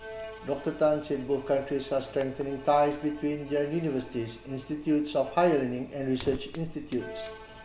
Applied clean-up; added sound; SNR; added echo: none; Fire + Bowed string instrument; 15 dB; none.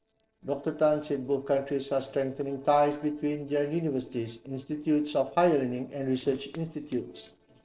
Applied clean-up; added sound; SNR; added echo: neural separator model SepFormer DNS4.